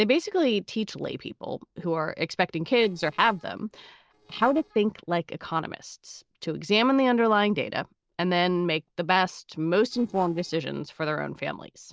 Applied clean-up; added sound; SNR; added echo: neural separator model SepFormer DNS4.